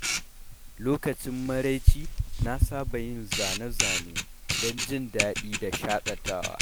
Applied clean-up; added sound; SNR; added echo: none; Camera; -3 dB; none.